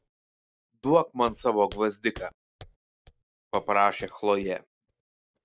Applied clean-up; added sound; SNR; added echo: neural mask model DeepFilterNet 3.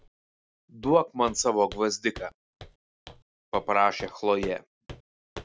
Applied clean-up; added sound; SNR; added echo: none; Walk, footsteps; 18 dB; none.